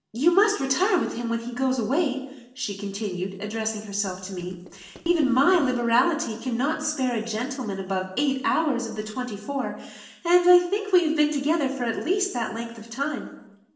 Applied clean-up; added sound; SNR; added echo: neural separator model SepFormer DNS4.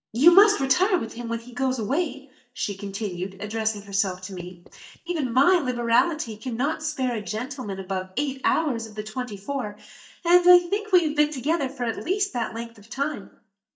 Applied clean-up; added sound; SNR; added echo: neural mask model DeepFilterNet 3.